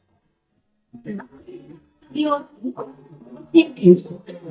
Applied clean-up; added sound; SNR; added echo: neural mask model DeepFilterNet 3.